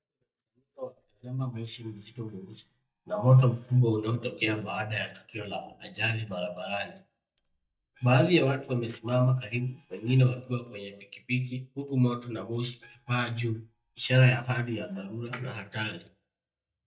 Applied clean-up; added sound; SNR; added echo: neural mask model DeepFilterNet 3.